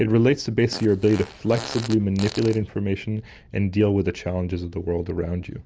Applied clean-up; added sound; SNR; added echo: none; Fart; 15 dB; none.